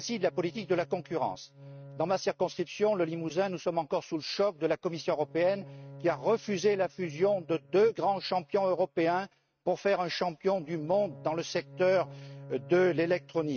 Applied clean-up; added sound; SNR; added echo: neural mask model RNNoise.